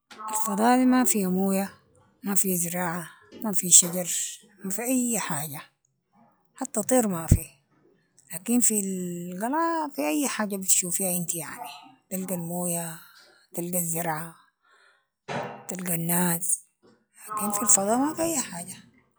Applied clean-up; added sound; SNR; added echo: classical method log-MMSE.